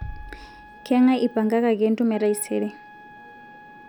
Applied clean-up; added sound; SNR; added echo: none; Bass drum + Trumpet; 18 dB; none.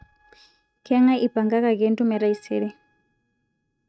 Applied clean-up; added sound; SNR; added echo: neural mask model RNNoise.